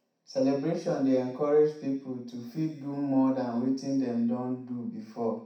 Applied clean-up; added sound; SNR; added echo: none; none; none; reverberation time 0.6 s.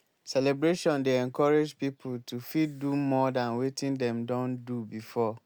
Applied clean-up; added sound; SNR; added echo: none; none; none; none.